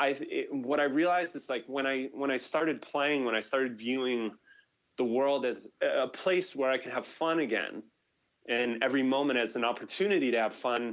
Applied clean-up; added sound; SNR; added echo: none; none; none; none.